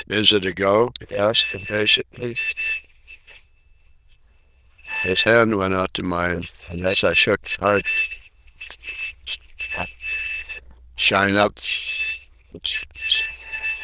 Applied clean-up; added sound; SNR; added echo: neural diffusion model UNIVERSE++.